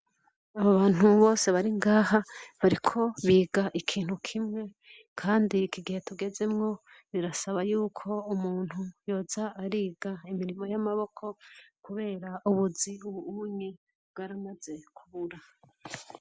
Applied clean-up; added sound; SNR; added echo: none; none; none; none.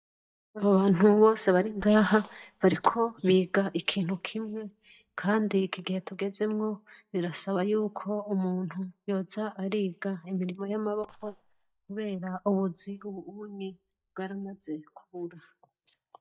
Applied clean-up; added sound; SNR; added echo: neural mask model DeepFilterNet 3.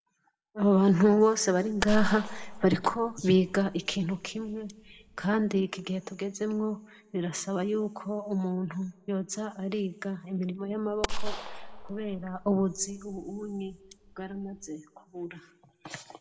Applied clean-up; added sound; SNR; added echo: none; Gunshot, gunfire; 6 dB; reverberation time 1.9 s.